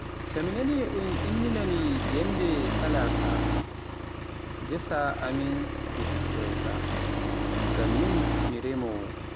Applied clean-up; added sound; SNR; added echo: none; Accelerating, revving, vroom; -3 dB; none.